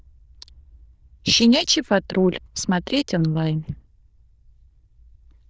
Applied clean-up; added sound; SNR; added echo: neural diffusion model UNIVERSE++.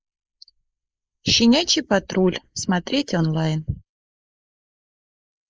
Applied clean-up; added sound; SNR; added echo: neural mask model Resemble Enhance denoiser.